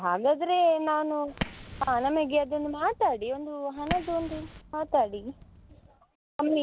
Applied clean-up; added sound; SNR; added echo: none; Fire; 13 dB; none.